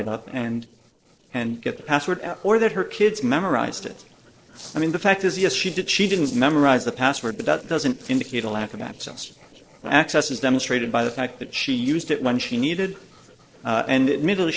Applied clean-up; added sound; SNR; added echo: neural separator model SepFormer DNS4.